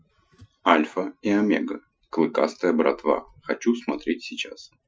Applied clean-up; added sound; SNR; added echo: classical method Wiener filter.